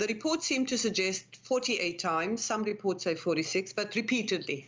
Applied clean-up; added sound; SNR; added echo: none; none; none; none.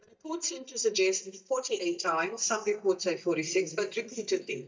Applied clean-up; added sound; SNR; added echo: neural mask model DeepFilterNet 3.